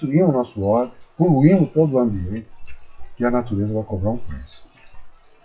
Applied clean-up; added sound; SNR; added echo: classical method WPE with log-MMSE.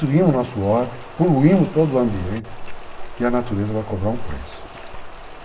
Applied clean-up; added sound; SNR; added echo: none; Rain; 10 dB; reverberation time 0.7 s.